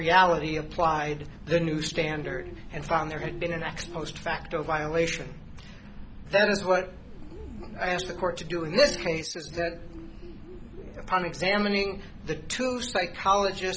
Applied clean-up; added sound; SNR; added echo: none; Bird; 18 dB; none.